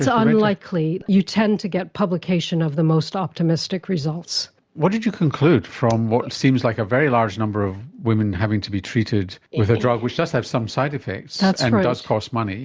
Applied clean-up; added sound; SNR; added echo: none; none; none; none.